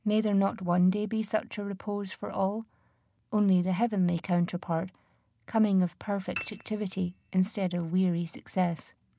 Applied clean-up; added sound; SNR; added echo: none; Piano; 16 dB; none.